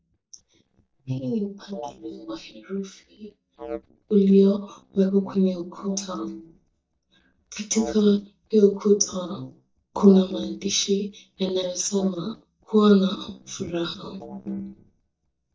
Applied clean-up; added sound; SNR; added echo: neural mask model DeepFilterNet 3.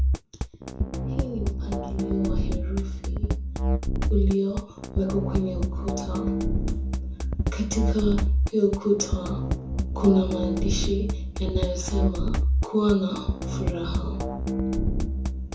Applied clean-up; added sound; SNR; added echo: none; Drum kit; -3 dB; reverberation time 0.5 s.